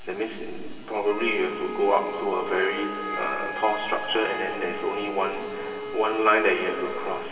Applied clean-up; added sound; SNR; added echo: none; Wind instrument, woodwind instrument; 8 dB; reverberation time 2.5 s.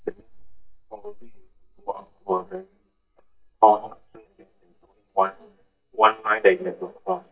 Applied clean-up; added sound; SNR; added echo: neural mask model DeepFilterNet 3.